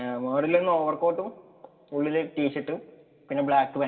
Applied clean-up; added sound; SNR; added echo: none; none; none; reverberation time 2.8 s.